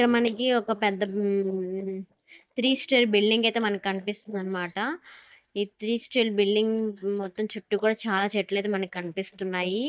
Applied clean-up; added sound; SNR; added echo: neural mask model DeepFilterNet 3.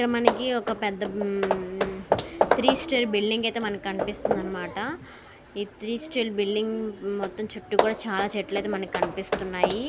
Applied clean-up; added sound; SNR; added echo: none; Hammer / Wood; 2 dB; none.